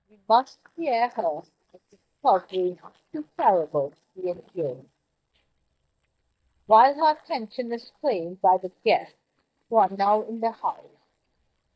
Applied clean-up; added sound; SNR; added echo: neural mask model DeepFilterNet 3.